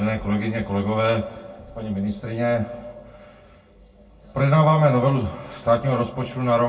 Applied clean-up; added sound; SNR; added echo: none; none; none; reverberation time 0.2 s.